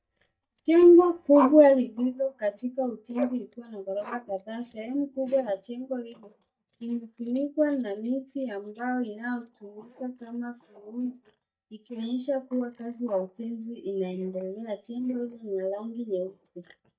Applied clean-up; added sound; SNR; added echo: neural mask model DeepFilterNet 3.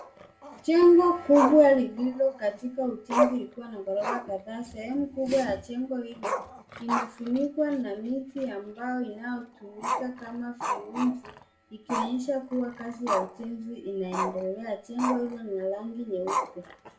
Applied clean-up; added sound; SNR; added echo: none; Growling; 7 dB; reverberation time 0.3 s.